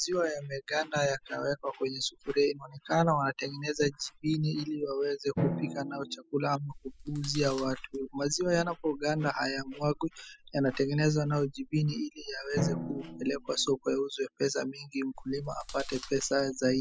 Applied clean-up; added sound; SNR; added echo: classical method spectral subtraction.